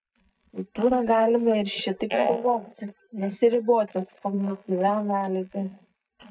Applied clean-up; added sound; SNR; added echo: neural mask model DeepFilterNet 3.